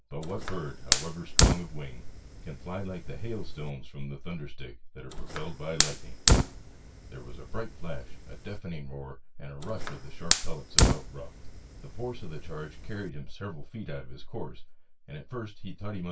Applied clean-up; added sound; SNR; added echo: none; Fire; -5 dB; reverberation time 0.1 s.